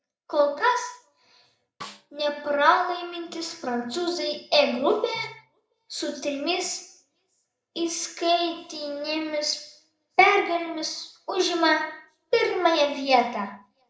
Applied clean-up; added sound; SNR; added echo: neural separator model SepFormer DNS4.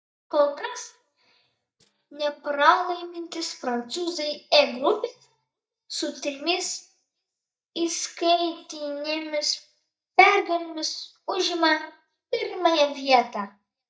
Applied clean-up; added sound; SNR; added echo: neural mask model DeepFilterNet 3.